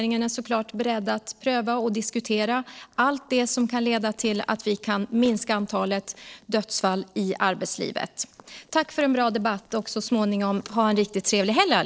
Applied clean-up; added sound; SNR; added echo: neural separator model SepFormer DNS4.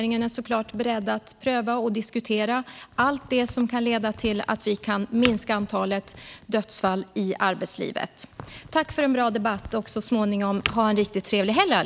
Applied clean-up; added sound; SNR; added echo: none; Crack; 16 dB; none.